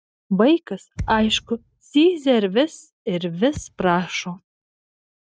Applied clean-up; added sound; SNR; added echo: neural mask model RNNoise.